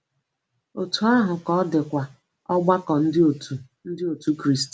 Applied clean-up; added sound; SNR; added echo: none; none; none; none.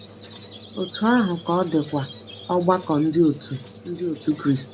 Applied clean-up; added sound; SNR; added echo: none; Squeak; 17 dB; none.